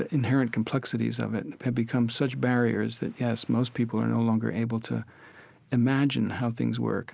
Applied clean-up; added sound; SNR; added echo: none; none; none; none.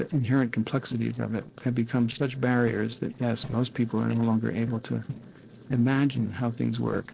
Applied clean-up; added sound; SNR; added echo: neural separator model SepFormer DNS4.